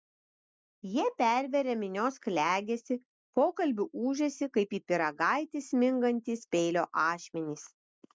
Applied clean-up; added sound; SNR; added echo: none; none; none; none.